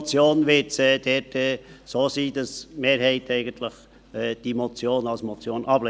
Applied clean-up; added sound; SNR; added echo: none; none; none; none.